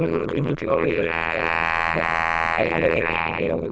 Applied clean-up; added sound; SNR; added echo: neural diffusion model UNIVERSE++.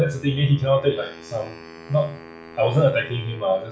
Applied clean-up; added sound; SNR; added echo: classical method log-MMSE.